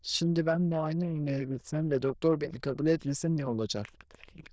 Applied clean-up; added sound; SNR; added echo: neural diffusion model UNIVERSE++.